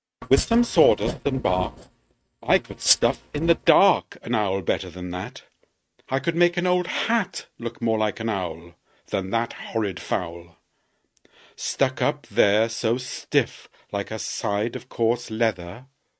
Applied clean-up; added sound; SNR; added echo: neural mask model RNNoise.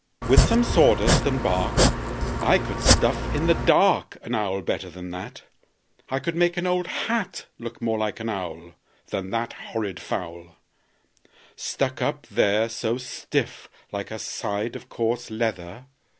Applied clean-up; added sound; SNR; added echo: none; Domestic sounds, home sounds; -4 dB; none.